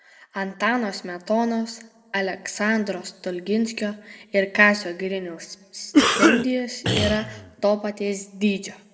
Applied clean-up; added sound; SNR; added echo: none; Cough; -3 dB; reverberation time 1.0 s.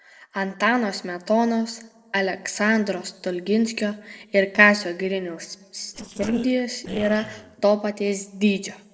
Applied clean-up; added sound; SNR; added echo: neural separator model SepFormer DNS4.